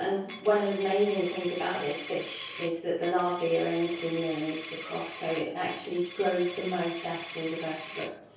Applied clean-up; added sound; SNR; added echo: none; Coin (dropping); 12 dB; reverberation time 0.6 s.